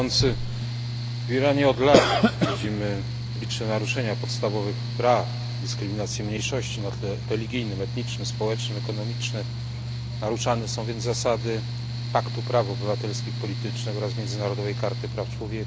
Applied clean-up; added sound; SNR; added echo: none; Mechanical fan; 3 dB; none.